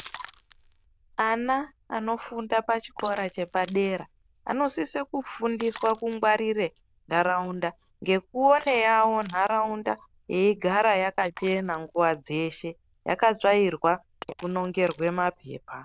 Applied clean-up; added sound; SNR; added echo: neural diffusion model UNIVERSE++.